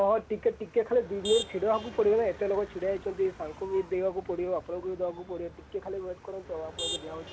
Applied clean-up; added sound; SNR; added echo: none; Motor vehicle (road); 13 dB; none.